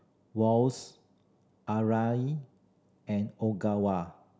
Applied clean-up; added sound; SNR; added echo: none; none; none; none.